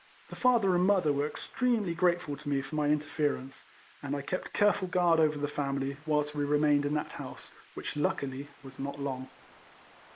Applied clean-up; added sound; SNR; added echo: neural mask model Resemble Enhance denoiser.